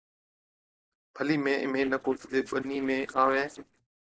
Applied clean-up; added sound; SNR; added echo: neural separator model SepFormer DNS4.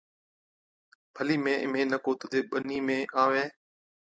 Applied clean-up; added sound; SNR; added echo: none; none; none; none.